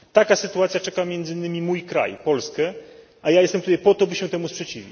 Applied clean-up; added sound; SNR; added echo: none; none; none; none.